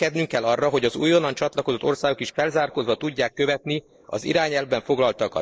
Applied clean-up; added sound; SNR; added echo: neural mask model Resemble Enhance denoiser.